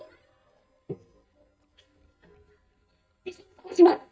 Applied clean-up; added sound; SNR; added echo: neural mask model DeepFilterNet 3.